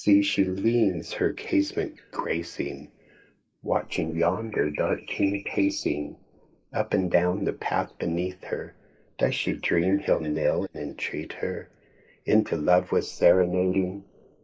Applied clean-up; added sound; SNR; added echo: neural mask model Resemble Enhance denoiser.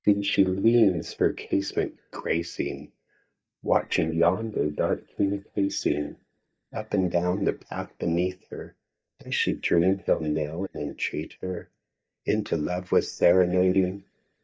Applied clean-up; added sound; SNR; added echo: neural mask model DeepFilterNet 3.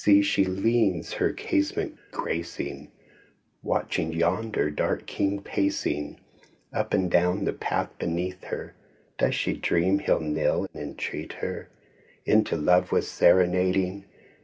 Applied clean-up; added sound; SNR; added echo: none; none; none; none.